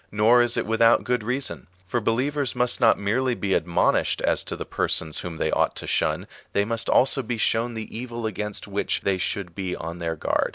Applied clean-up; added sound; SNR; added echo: none; none; none; none.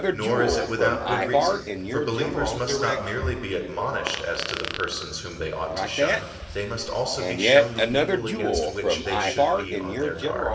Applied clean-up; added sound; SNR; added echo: none; Fart; -3 dB; reverberation time 1.3 s.